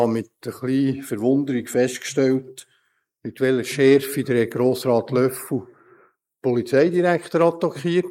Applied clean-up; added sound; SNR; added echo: neural mask model Resemble Enhance denoiser.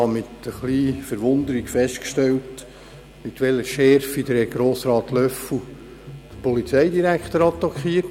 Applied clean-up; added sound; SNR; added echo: none; Bowed string instrument; 19 dB; none.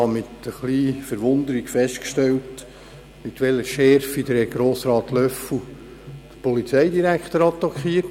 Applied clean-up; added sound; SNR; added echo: none; none; none; none.